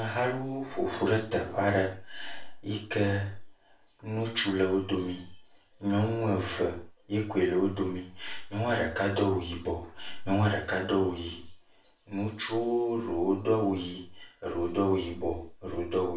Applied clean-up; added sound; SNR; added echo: none; none; none; reverberation time 0.3 s.